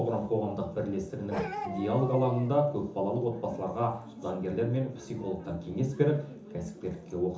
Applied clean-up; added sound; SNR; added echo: none; Bark; 9 dB; reverberation time 0.7 s.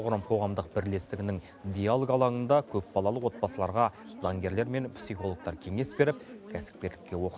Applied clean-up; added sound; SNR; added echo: none; none; none; none.